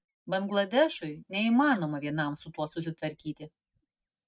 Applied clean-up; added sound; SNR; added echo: neural mask model DeepFilterNet 3.